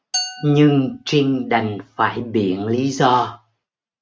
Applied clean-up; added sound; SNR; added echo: neural mask model RNNoise.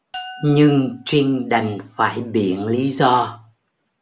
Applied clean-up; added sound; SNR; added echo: none; Glass; 13 dB; none.